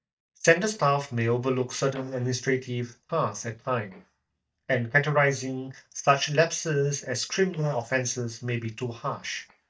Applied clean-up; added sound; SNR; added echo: neural mask model DeepFilterNet 3.